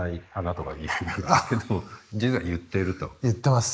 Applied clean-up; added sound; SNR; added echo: neural mask model Resemble Enhance denoiser.